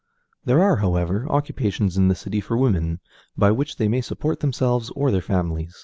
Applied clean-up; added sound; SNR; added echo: none; none; none; none.